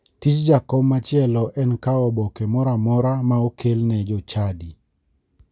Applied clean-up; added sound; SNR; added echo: none; none; none; none.